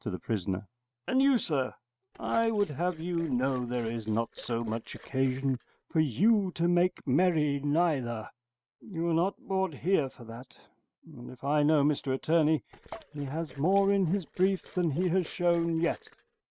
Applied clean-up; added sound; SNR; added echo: neural mask model RNNoise.